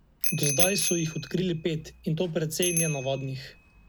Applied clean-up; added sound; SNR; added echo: none; Bicycle bell; 3 dB; none.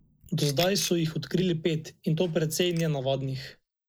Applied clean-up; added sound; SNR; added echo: neural mask model Resemble Enhance denoiser.